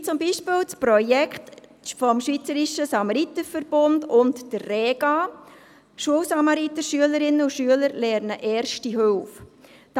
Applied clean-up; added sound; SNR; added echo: none; none; none; none.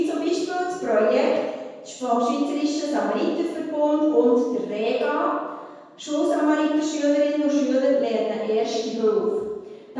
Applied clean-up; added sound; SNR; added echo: none; none; none; reverberation time 1.2 s.